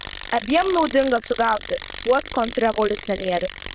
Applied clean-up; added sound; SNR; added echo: neural diffusion model UNIVERSE++.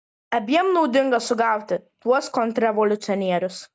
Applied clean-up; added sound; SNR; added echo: none; none; none; none.